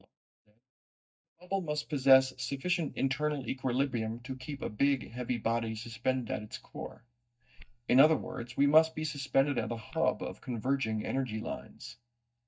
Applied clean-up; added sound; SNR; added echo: neural mask model DeepFilterNet 3.